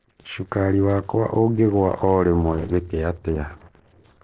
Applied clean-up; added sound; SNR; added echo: neural separator model SepFormer DNS4.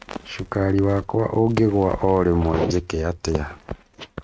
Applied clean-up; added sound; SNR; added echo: neural mask model RNNoise.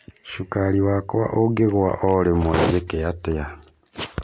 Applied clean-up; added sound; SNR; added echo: none; none; none; none.